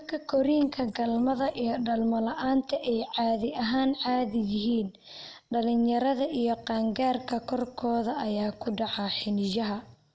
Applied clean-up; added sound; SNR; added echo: neural mask model Resemble Enhance denoiser.